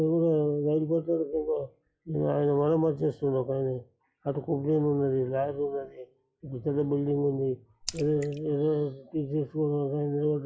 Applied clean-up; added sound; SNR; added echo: classical method log-MMSE.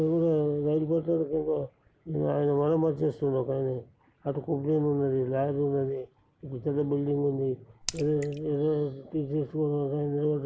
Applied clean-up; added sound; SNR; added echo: none; Raindrop / Splash, splatter; 13 dB; none.